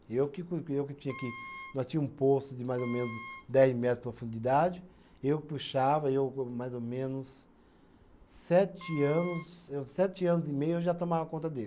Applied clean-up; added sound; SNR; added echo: none; Wind instrument, woodwind instrument; 15 dB; none.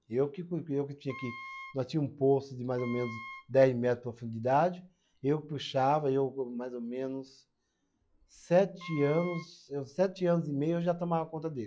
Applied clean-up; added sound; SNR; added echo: classical method log-MMSE.